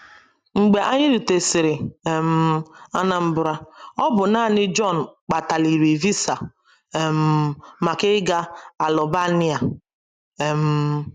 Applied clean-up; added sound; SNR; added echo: none; none; none; none.